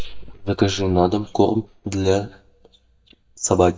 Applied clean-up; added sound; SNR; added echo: neural mask model DeepFilterNet 3.